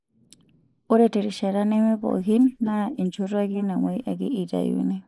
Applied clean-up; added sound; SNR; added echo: neural mask model Resemble Enhance denoiser.